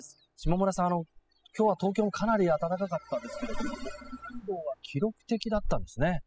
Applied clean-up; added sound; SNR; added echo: classical method spectral subtraction.